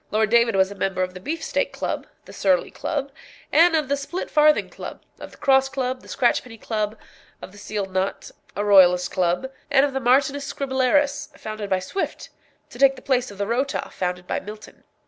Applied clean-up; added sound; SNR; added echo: none; none; none; none.